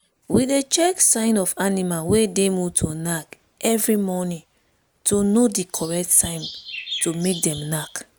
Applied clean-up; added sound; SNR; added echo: none; Chirp, tweet; 14 dB; none.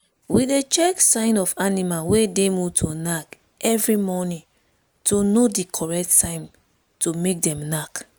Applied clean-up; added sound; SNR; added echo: none; none; none; none.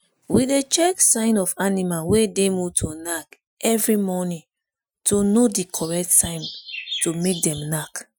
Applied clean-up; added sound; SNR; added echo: classical method Wiener filter.